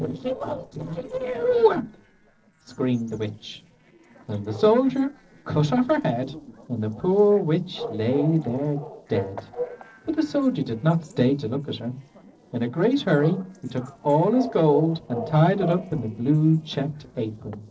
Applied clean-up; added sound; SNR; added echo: neural separator model SepFormer DNS4.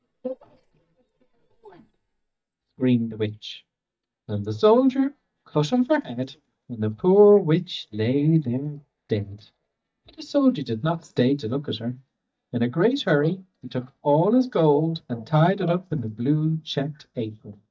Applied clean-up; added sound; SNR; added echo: neural mask model DeepFilterNet 3.